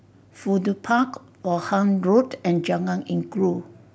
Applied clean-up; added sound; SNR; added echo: none; none; none; none.